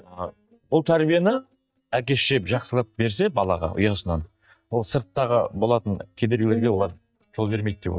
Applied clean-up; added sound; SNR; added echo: neural mask model DeepFilterNet 3.